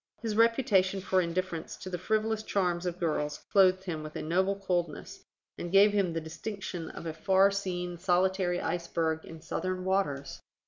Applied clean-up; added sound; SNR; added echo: none; none; none; none.